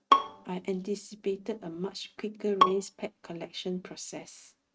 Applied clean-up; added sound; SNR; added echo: neural mask model RNNoise.